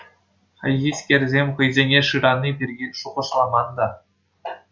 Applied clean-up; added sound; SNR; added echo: none; none; none; none.